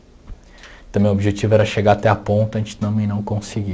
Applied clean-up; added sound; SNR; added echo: none; none; none; none.